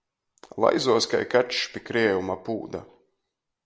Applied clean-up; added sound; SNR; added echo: none; none; none; none.